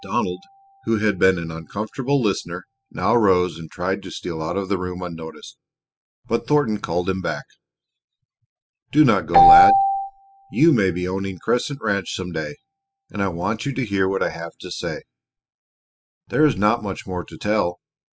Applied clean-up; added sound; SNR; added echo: classical method spectral subtraction.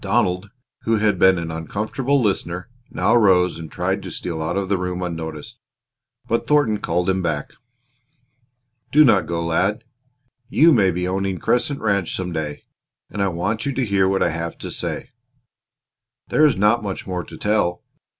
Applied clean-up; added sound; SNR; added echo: none; none; none; none.